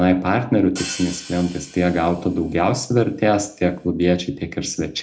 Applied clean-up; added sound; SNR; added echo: none; Hi-hat; 17 dB; reverberation time 0.3 s.